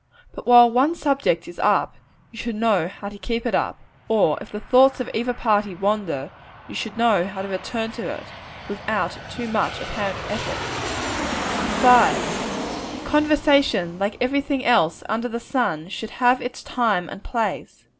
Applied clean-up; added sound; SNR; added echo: none; Aircraft; 10 dB; none.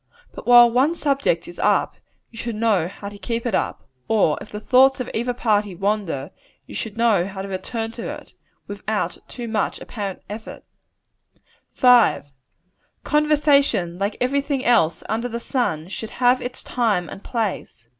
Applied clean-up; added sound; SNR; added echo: none; none; none; none.